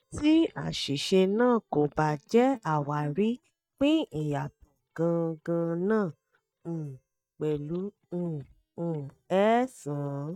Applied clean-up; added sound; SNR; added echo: neural mask model DeepFilterNet 3.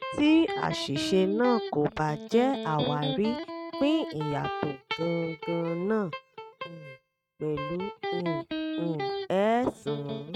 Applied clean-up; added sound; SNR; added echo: neural mask model RNNoise.